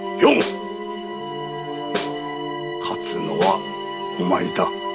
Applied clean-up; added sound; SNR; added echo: none; Snare drum; 10 dB; none.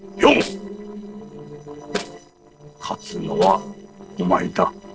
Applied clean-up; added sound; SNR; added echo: neural separator model SepFormer DNS4.